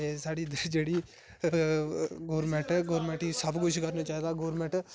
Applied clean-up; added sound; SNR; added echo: none; none; none; none.